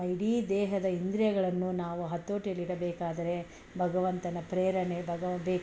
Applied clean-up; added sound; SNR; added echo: none; none; none; none.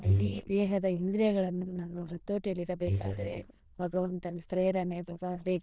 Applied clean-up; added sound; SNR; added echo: neural diffusion model UNIVERSE++.